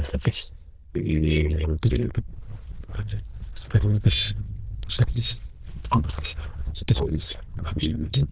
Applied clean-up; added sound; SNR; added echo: neural diffusion model UNIVERSE++.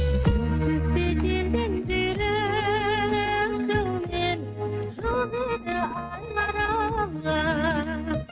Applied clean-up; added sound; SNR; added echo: neural mask model RNNoise.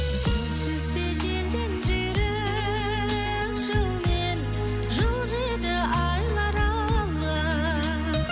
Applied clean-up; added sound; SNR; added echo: none; none; none; none.